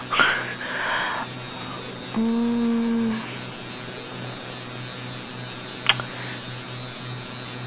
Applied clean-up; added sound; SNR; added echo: none; none; none; none.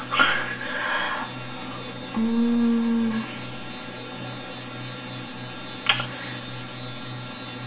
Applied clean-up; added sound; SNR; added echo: none; none; none; reverberation time 0.8 s.